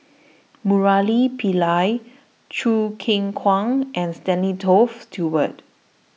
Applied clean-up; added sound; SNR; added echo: none; none; none; none.